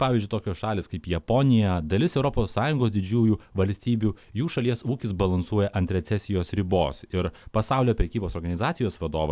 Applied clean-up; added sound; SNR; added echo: none; none; none; none.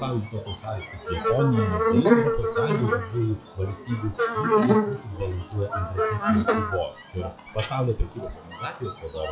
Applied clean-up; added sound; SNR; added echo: classical method log-MMSE.